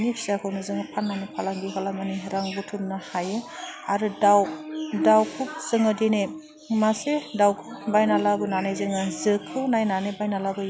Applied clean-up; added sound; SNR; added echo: none; Buzz; 13 dB; none.